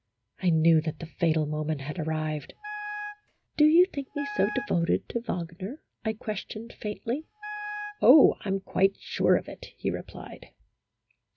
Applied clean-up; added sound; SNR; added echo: none; Wind instrument, woodwind instrument; 11 dB; none.